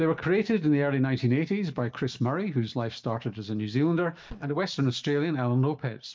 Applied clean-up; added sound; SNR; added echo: neural mask model DeepFilterNet 3.